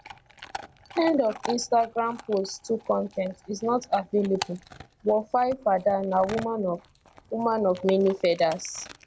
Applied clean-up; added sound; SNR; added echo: none; Chewing, mastication / Dog; 16 dB; none.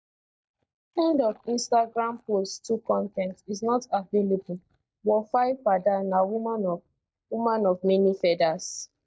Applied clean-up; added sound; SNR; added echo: neural mask model DeepFilterNet 3.